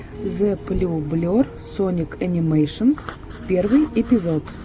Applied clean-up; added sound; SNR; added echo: none; Piano; 18 dB; none.